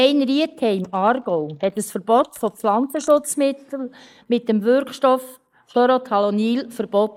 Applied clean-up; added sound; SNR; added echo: neural mask model Resemble Enhance denoiser.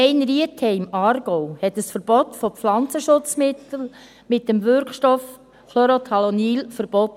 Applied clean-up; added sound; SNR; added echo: none; none; none; none.